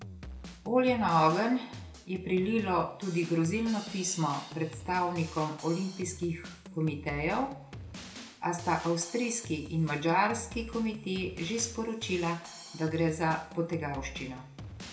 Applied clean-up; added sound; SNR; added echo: none; Drum kit; 14 dB; reverberation time 0.5 s.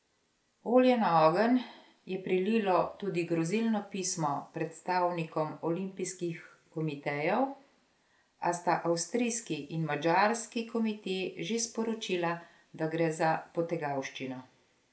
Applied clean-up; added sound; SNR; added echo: none; none; none; none.